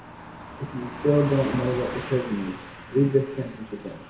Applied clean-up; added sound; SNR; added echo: none; Car passing by / Truck; 12 dB; reverberation time 0.6 s.